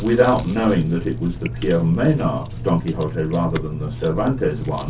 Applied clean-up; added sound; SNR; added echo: none; Chewing, mastication; 9 dB; reverberation time 0.3 s.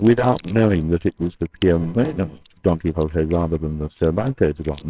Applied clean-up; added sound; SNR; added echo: neural separator model SepFormer WHAMR!.